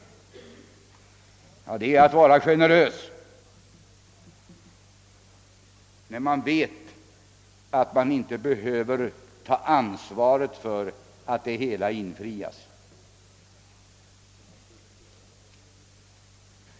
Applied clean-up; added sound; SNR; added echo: none; none; none; none.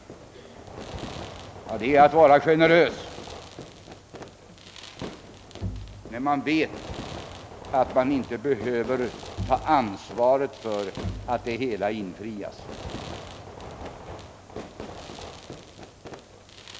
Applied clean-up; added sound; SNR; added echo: none; Bowed string instrument + Fireworks; 13 dB; none.